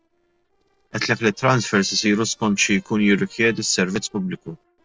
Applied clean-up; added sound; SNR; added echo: neural separator model SepFormer DNS4.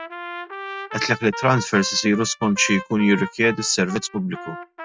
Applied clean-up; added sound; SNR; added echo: neural mask model RNNoise.